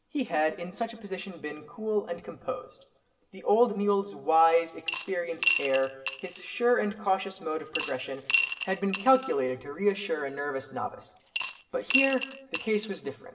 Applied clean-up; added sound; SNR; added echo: none; Coin (dropping) / Glass; 5 dB; reverberation time 0.8 s.